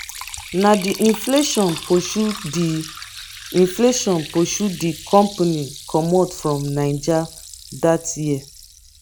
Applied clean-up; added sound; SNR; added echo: none; Liquid; 14 dB; none.